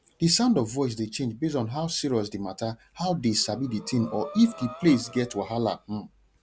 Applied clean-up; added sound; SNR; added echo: none; Breathing; 17 dB; none.